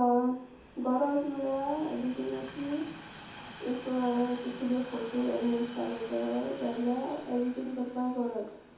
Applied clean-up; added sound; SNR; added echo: none; Train; 17 dB; reverberation time 0.6 s.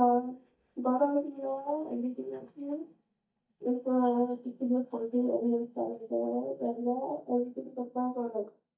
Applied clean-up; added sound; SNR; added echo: neural mask model DeepFilterNet 3.